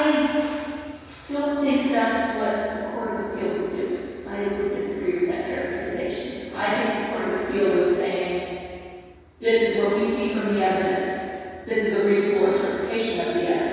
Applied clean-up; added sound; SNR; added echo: none; none; none; reverberation time 2.2 s.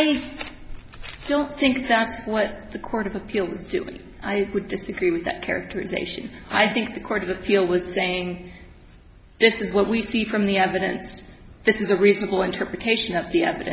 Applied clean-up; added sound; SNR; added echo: none; none; none; none.